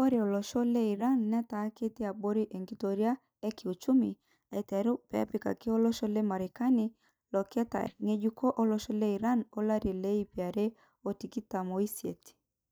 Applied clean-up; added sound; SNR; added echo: neural mask model DeepFilterNet 3.